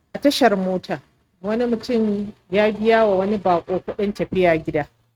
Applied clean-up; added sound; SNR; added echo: neural mask model RNNoise.